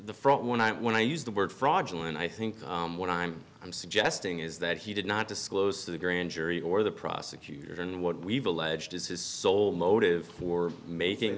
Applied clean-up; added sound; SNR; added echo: none; none; none; none.